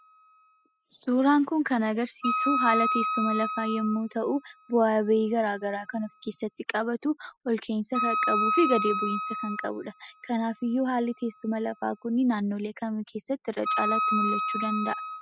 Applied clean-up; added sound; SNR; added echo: classical method spectral subtraction.